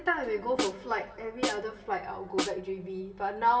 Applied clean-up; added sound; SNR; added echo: none; Snare drum; 6 dB; reverberation time 1.2 s.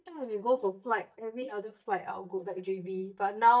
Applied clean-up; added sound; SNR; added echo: neural mask model DeepFilterNet 3.